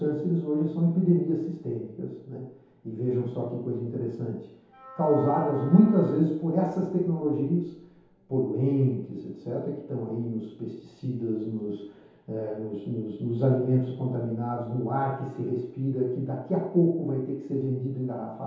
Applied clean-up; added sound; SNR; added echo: none; Wind instrument, woodwind instrument; 19 dB; reverberation time 0.8 s.